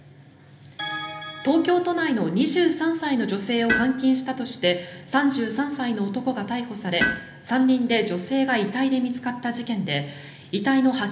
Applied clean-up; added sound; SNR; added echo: none; Tools; 10 dB; reverberation time 0.8 s.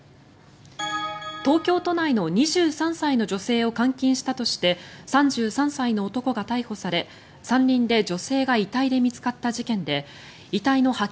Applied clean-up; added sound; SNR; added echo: none; none; none; none.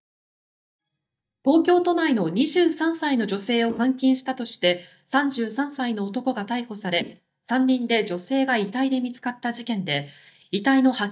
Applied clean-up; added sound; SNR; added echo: neural mask model DeepFilterNet 3.